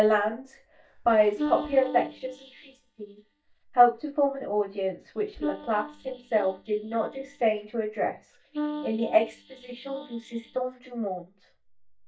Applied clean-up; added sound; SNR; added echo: neural mask model DeepFilterNet 3.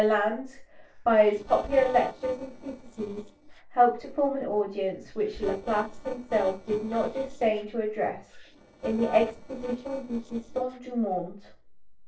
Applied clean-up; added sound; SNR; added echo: neural separator model SepFormer DNS4.